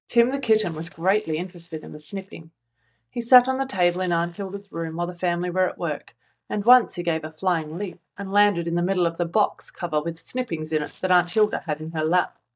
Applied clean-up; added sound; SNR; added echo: neural mask model DeepFilterNet 3.